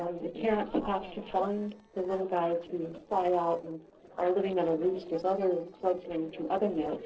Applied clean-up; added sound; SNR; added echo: neural separator model SepFormer DNS4.